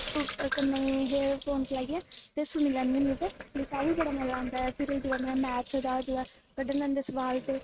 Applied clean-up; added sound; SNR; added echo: neural mask model RNNoise.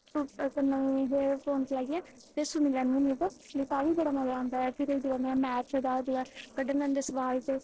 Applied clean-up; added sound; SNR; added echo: neural separator model SepFormer DNS4.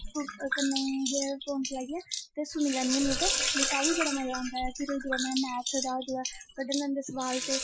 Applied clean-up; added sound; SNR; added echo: classical method Wiener filter.